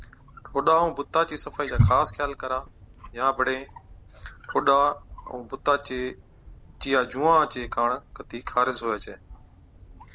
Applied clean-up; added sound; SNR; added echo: none; Wild animals; 8 dB; none.